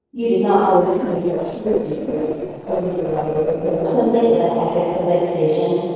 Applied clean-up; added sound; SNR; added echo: neural separator model SepFormer DNS4.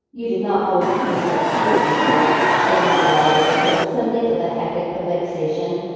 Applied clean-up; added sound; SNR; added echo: none; Crowd / Cheering; -3 dB; reverberation time 2.2 s.